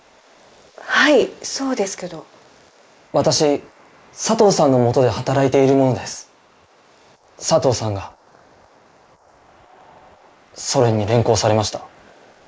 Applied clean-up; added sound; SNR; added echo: neural mask model Resemble Enhance denoiser.